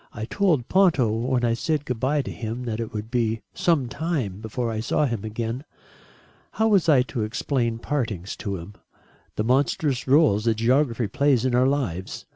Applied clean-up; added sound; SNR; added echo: none; none; none; none.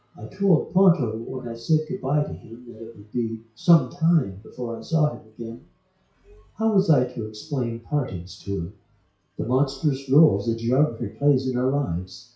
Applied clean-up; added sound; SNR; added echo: classical method WPE with log-MMSE.